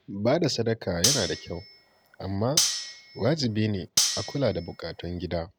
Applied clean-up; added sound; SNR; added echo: none; Cutlery, silverware; 2 dB; none.